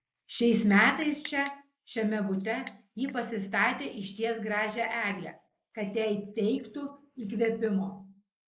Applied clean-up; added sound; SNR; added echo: neural mask model Resemble Enhance denoiser.